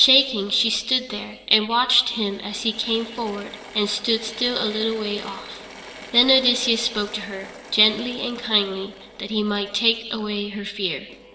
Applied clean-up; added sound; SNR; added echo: none; Drill / Mechanisms; 19 dB; reverberation time 1.3 s.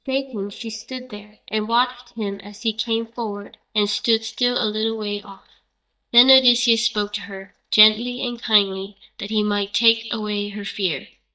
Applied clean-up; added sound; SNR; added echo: neural mask model DeepFilterNet 3.